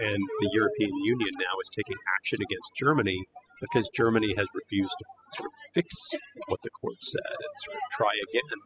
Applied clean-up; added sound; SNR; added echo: classical method spectral subtraction.